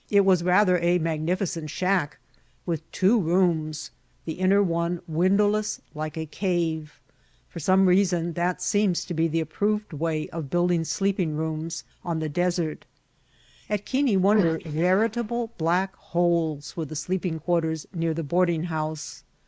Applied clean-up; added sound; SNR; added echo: neural mask model Resemble Enhance denoiser.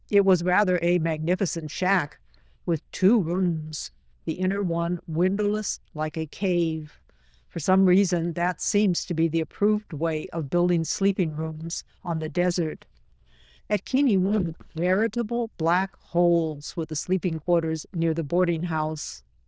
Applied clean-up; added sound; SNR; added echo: neural diffusion model UNIVERSE++.